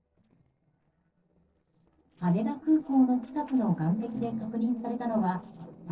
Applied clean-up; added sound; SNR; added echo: neural separator model SepFormer DNS4.